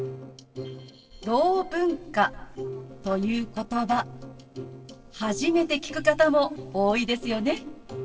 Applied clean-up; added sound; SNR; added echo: neural separator model SepFormer DNS4.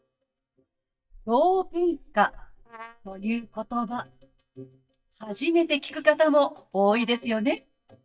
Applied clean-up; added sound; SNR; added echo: neural mask model DeepFilterNet 3.